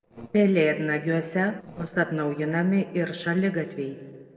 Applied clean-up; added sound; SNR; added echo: neural separator model SepFormer DNS4.